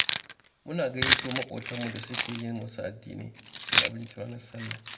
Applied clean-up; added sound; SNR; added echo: none; Keys jangling; -4 dB; reverberation time 0.8 s.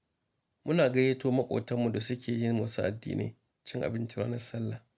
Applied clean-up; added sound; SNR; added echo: none; none; none; none.